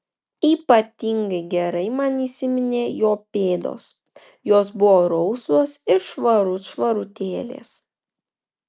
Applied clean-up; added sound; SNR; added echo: none; none; none; none.